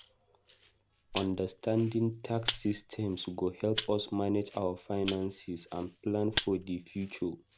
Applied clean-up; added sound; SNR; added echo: none; Rattle (instrument); -3 dB; none.